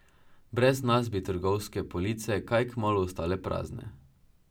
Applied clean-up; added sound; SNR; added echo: none; none; none; none.